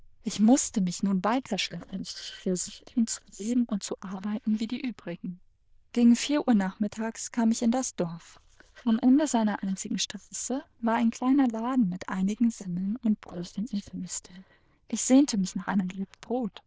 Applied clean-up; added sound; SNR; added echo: neural diffusion model UNIVERSE++.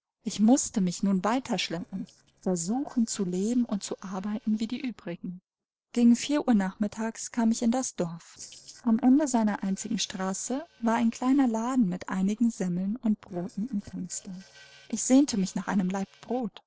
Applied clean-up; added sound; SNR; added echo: neural separator model SepFormer DNS4.